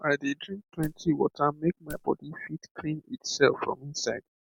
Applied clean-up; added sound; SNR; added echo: none; Wood; 19 dB; none.